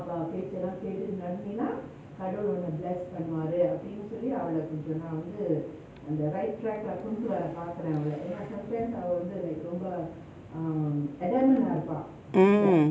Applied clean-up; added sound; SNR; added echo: none; none; none; none.